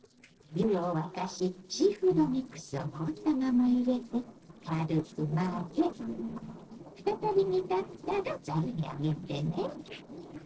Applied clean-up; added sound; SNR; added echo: neural separator model SepFormer DNS4.